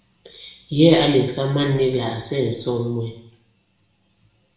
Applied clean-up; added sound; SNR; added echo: none; none; none; reverberation time 0.7 s.